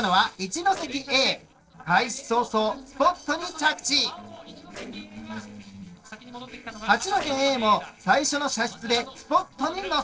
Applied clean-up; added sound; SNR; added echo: neural separator model SepFormer DNS4.